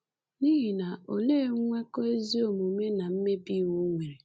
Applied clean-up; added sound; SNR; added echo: none; none; none; none.